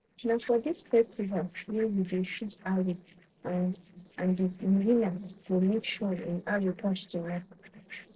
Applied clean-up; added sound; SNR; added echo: neural separator model SepFormer DNS4.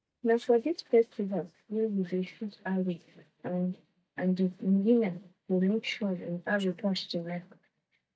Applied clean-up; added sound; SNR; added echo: neural mask model DeepFilterNet 3.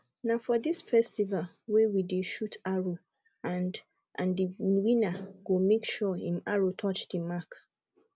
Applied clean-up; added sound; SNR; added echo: none; none; none; none.